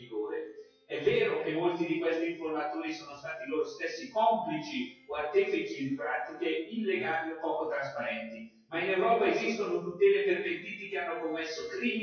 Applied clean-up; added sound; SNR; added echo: classical method WPE with log-MMSE.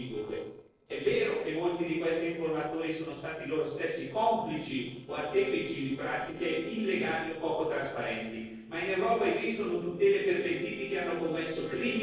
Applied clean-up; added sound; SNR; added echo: neural separator model SepFormer DNS4.